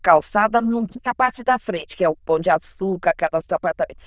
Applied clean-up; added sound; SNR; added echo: neural diffusion model UNIVERSE++.